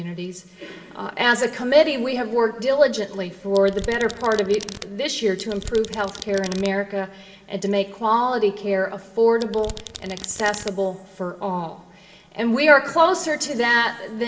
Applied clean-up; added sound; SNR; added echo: none; Domestic sounds, home sounds; 15 dB; reverberation time 2.5 s.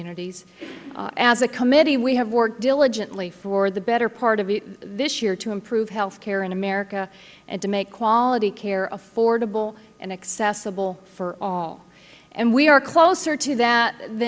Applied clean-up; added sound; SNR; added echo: none; none; none; none.